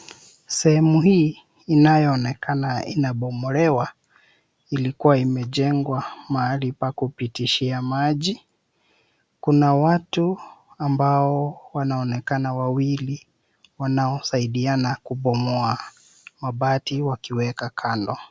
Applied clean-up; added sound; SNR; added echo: none; none; none; none.